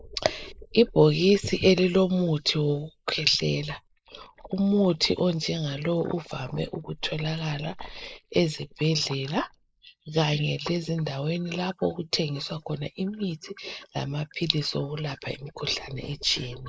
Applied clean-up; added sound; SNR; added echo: neural mask model Resemble Enhance denoiser.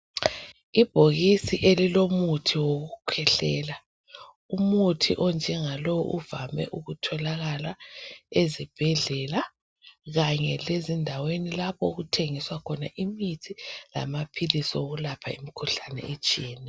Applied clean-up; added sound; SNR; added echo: none; none; none; none.